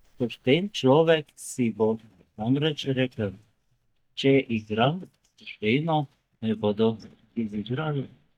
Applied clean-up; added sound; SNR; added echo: neural mask model DeepFilterNet 3.